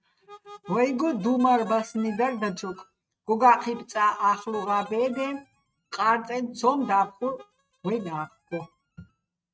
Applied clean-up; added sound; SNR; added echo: neural mask model RNNoise.